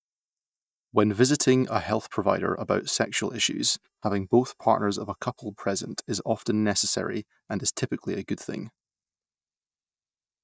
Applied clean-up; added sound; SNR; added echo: neural mask model DeepFilterNet 3.